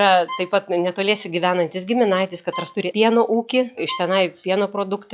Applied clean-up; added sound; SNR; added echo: classical method log-MMSE.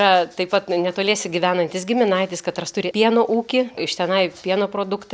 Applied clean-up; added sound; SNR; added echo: none; none; none; none.